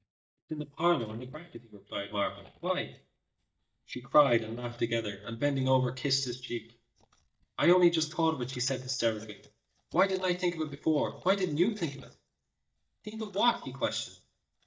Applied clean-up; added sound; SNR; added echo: neural mask model DeepFilterNet 3.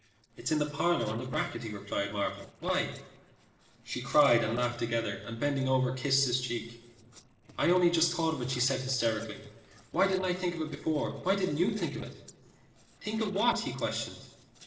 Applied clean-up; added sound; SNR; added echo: neural separator model SepFormer DNS4.